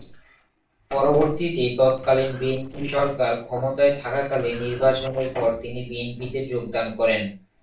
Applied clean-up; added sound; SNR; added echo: neural separator model SepFormer DNS4.